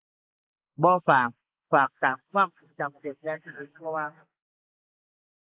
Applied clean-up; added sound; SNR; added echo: neural mask model Resemble Enhance denoiser.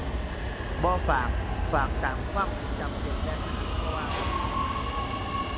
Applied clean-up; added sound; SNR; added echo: none; Subway, metro, underground; -5 dB; none.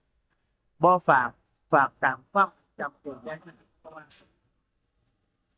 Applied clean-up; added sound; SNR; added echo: neural mask model DeepFilterNet 3.